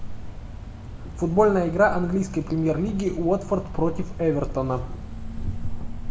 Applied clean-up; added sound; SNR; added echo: none; Cricket; 6 dB; reverberation time 0.6 s.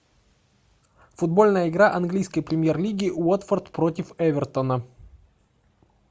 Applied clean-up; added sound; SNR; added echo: none; none; none; none.